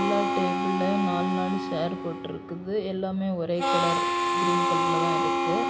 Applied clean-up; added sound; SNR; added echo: none; Harmonica; -2 dB; reverberation time 1.6 s.